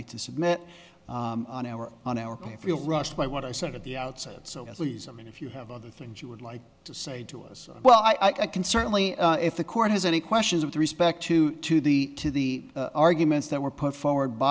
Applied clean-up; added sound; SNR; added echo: none; none; none; none.